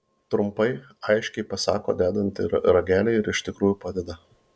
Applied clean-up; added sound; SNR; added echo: none; none; none; none.